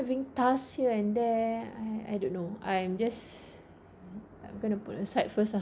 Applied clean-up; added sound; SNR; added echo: none; none; none; none.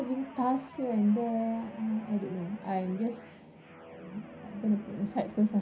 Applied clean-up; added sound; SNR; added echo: none; Guitar; 18 dB; reverberation time 0.3 s.